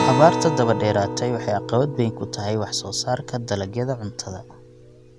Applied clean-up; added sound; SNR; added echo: none; Acoustic guitar; 6 dB; none.